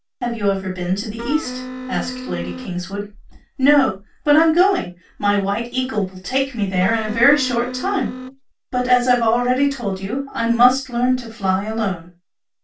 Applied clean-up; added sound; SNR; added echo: none; Wind instrument, woodwind instrument; 10 dB; reverberation time 0.2 s.